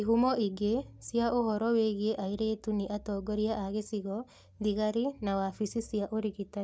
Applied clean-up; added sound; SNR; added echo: none; none; none; none.